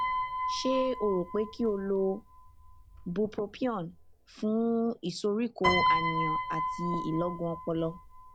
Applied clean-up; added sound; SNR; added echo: none; Piano; 3 dB; none.